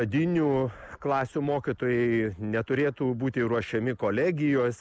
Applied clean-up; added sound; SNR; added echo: none; none; none; none.